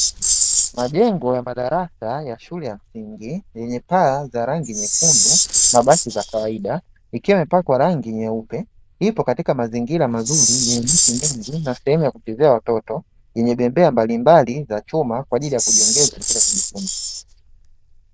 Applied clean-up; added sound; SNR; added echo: neural diffusion model UNIVERSE++.